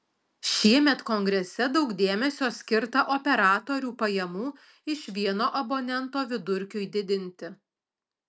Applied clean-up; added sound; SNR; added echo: none; none; none; none.